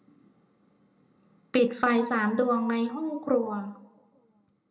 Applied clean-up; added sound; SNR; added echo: none; none; none; reverberation time 0.7 s.